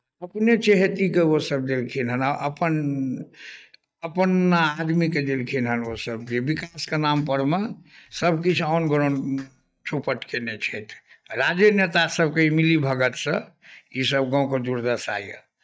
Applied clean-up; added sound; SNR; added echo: neural mask model DeepFilterNet 3.